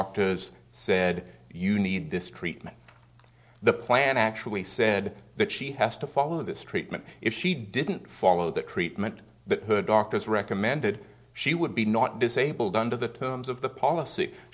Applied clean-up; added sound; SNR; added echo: none; none; none; none.